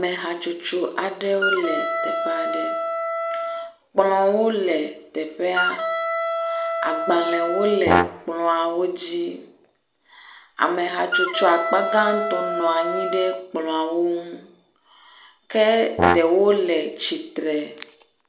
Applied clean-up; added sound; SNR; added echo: none; Brass instrument + Wind instrument, woodwind instrument; 2 dB; none.